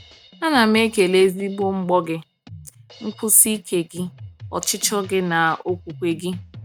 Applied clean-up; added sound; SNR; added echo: neural mask model RNNoise.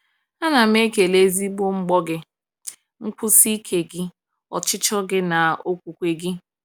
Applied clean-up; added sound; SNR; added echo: none; none; none; none.